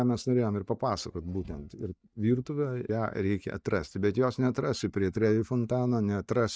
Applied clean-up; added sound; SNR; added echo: neural mask model DeepFilterNet 3.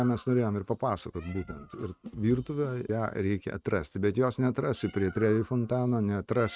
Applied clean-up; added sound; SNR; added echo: neural mask model RNNoise.